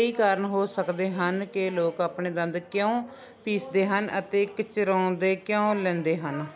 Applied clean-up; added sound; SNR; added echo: none; none; none; none.